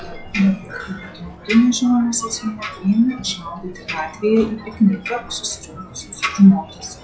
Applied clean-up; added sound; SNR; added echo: classical method log-MMSE.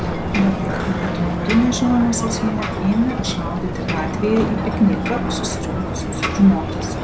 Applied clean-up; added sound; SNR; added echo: none; Ocean; 2 dB; none.